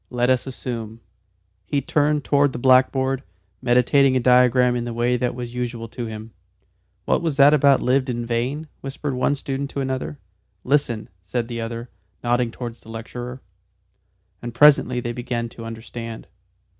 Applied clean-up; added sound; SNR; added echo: none; none; none; none.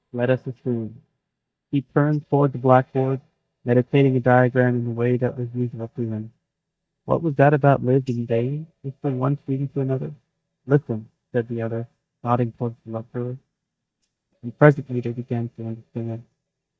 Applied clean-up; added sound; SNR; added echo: neural mask model DeepFilterNet 3.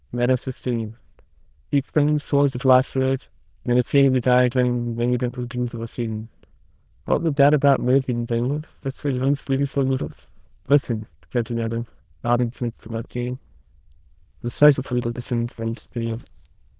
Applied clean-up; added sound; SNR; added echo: neural diffusion model UNIVERSE++.